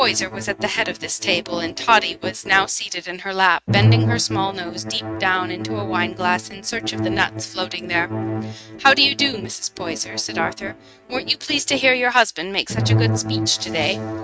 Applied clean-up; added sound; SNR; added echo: neural mask model RNNoise.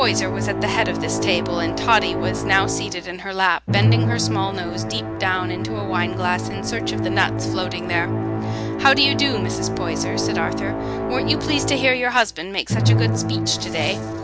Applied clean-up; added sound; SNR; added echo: none; Musical instrument; 0 dB; none.